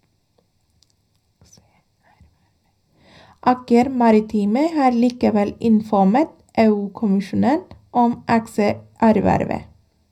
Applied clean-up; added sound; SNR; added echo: none; none; none; reverberation time 0.4 s.